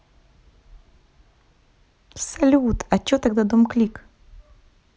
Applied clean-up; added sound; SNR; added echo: none; none; none; none.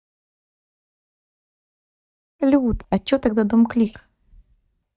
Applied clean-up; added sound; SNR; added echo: neural mask model DeepFilterNet 3.